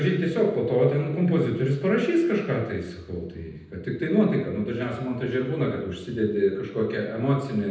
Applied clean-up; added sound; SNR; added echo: none; none; none; reverberation time 0.9 s.